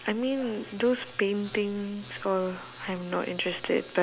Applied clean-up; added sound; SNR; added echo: none; none; none; none.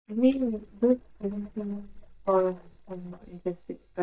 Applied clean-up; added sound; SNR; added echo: neural mask model DeepFilterNet 3.